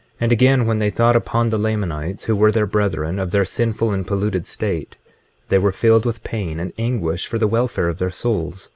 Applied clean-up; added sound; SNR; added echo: none; none; none; none.